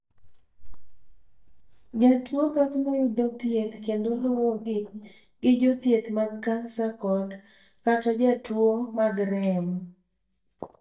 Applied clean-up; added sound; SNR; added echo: neural mask model DeepFilterNet 3.